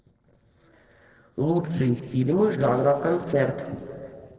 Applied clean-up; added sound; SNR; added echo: neural separator model SepFormer DNS4.